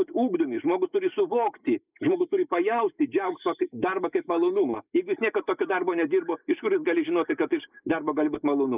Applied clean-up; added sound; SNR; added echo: neural mask model Resemble Enhance denoiser.